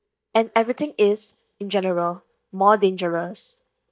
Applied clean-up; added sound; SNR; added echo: neural mask model DeepFilterNet 3.